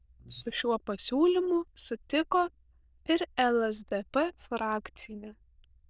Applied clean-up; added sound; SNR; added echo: neural diffusion model UNIVERSE++.